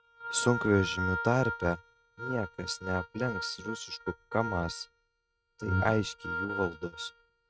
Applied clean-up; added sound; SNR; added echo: neural mask model RNNoise.